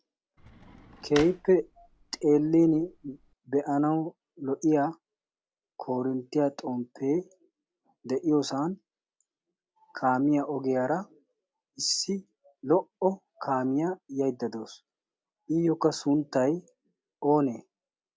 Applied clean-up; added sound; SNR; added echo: none; Drawer open or close; 16 dB; none.